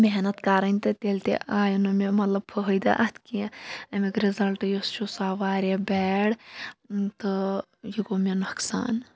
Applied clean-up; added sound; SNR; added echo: none; none; none; none.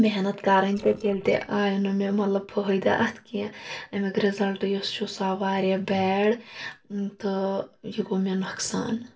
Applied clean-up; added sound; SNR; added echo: neural separator model SepFormer DNS4.